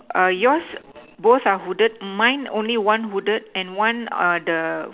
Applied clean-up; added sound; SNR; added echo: none; none; none; none.